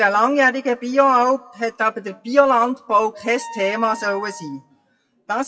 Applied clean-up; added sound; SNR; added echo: classical method WPE with log-MMSE.